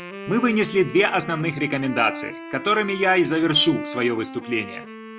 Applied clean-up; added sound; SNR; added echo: none; Wind instrument, woodwind instrument; 13 dB; none.